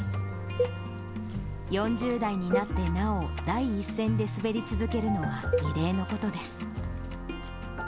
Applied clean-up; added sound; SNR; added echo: none; Cowbell; 7 dB; none.